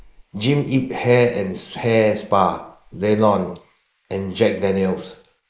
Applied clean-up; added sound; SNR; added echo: neural mask model Resemble Enhance denoiser.